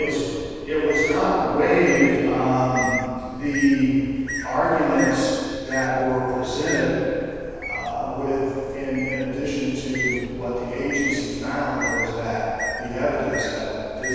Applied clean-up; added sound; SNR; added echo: none; Bird; 9 dB; reverberation time 2.1 s.